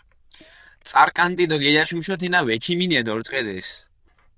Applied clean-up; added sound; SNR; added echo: neural diffusion model UNIVERSE++.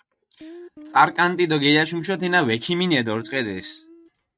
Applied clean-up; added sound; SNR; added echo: neural mask model RNNoise.